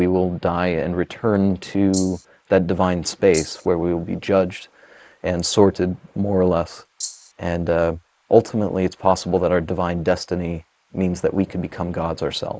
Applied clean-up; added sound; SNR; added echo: neural mask model Resemble Enhance denoiser.